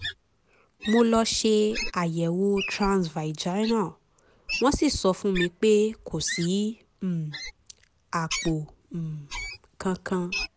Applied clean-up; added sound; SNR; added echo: none; Wild animals; 11 dB; none.